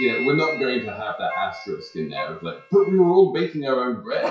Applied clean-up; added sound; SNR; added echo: classical method WPE with log-MMSE.